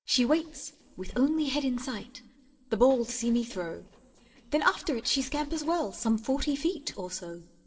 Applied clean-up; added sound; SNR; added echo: neural separator model SepFormer DNS4.